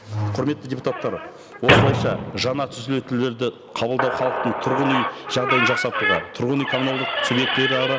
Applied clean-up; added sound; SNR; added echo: none; Squeak / Slam; 0 dB; none.